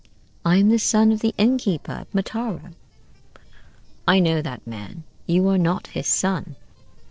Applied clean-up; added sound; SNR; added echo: neural separator model SepFormer DNS4.